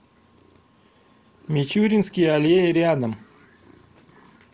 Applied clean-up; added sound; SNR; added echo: none; none; none; none.